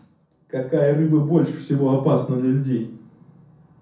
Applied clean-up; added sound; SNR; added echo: none; none; none; reverberation time 0.6 s.